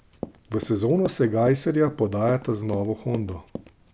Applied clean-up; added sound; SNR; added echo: none; Run; 14 dB; none.